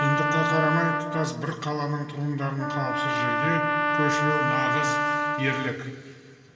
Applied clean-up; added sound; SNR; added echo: none; Trumpet; -2 dB; reverberation time 2.4 s.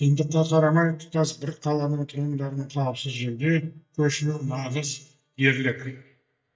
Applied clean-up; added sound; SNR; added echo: neural mask model DeepFilterNet 3.